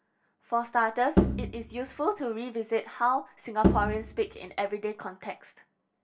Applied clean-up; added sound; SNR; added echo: none; Bowed string instrument; -2 dB; reverberation time 0.2 s.